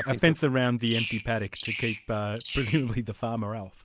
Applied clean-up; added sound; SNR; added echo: none; Bird vocalization, bird call, bird song; 11 dB; none.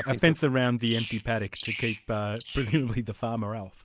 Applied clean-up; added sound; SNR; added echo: neural mask model Resemble Enhance denoiser.